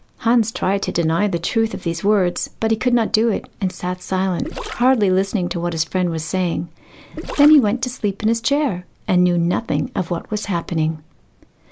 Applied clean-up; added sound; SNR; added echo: neural mask model Resemble Enhance denoiser.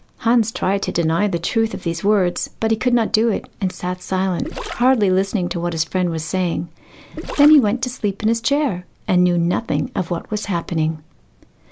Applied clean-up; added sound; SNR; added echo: none; Gurgling; 12 dB; none.